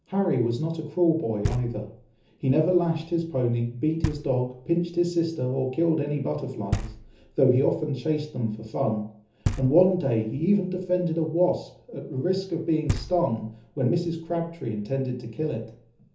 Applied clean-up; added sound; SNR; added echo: none; Knock; 12 dB; reverberation time 0.6 s.